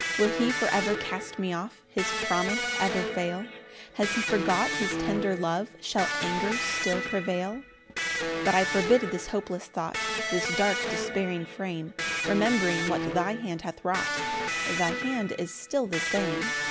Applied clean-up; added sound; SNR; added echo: none; Electric guitar; 2 dB; none.